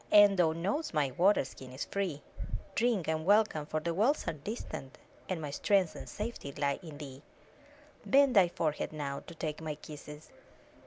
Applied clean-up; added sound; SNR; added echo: none; none; none; none.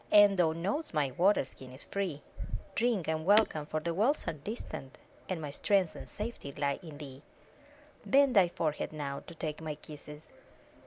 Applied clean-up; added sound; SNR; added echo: none; Shatter; 9 dB; none.